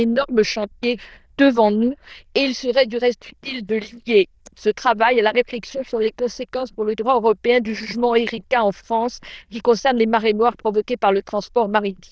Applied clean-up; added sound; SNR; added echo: neural diffusion model UNIVERSE++.